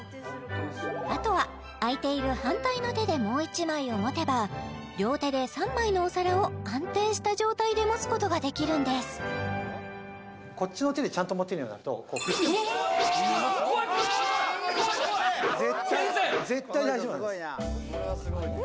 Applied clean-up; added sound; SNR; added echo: none; none; none; none.